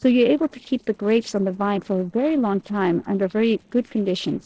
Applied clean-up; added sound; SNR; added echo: neural separator model SepFormer DNS4.